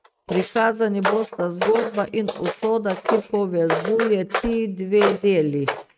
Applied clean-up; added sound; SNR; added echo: neural mask model RNNoise.